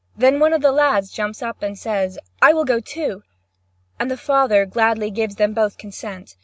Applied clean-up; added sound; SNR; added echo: none; none; none; none.